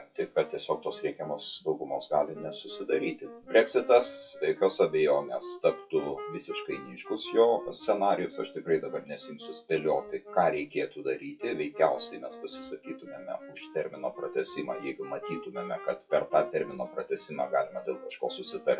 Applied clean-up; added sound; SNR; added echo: classical method WPE with log-MMSE.